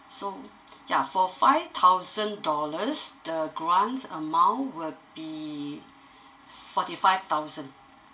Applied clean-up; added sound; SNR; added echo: none; none; none; reverberation time 0.3 s.